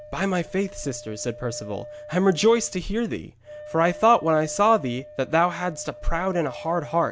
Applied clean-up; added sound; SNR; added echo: none; Wind instrument, woodwind instrument; 17 dB; none.